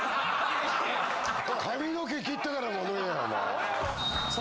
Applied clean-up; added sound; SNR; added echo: none; none; none; none.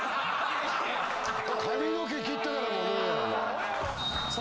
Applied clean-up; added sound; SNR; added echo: none; Bowed string instrument; 4 dB; none.